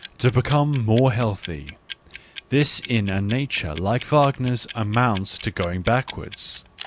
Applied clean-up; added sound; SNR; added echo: none; Clock; 16 dB; none.